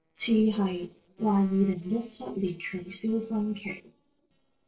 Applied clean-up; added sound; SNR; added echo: neural separator model SepFormer DNS4.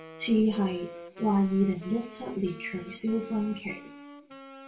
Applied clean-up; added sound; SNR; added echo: none; Wind instrument, woodwind instrument; 16 dB; reverberation time 0.3 s.